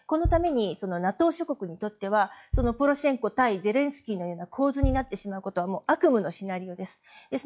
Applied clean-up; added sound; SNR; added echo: classical method log-MMSE.